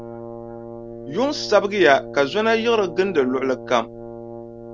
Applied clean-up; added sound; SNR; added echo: none; Brass instrument; 13 dB; none.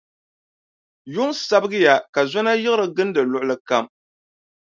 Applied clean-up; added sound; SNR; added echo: none; none; none; none.